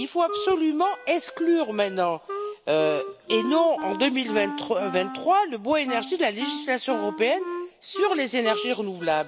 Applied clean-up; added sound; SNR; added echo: none; Wind instrument, woodwind instrument; 10 dB; none.